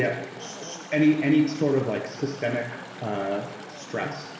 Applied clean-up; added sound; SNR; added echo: none; Chatter / Stream; 15 dB; reverberation time 1.2 s.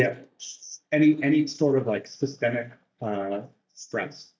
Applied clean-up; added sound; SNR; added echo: neural mask model DeepFilterNet 3.